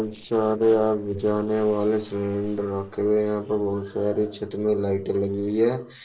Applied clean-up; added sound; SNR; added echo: neural separator model SepFormer DNS4.